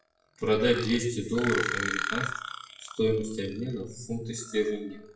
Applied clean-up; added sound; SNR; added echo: classical method WPE with log-MMSE.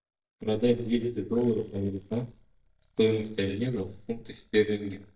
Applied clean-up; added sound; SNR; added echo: neural mask model DeepFilterNet 3.